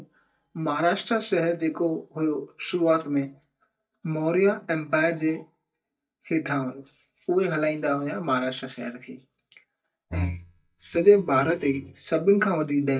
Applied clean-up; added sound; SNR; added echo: neural mask model DeepFilterNet 3.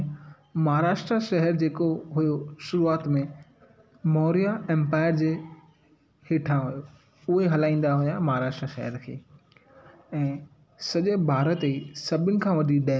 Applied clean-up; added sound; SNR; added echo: none; none; none; none.